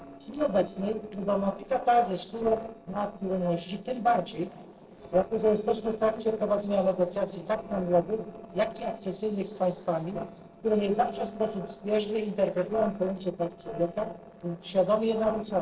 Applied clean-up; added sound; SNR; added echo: neural separator model SepFormer DNS4.